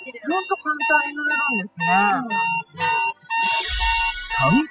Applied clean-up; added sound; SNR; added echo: classical method spectral subtraction.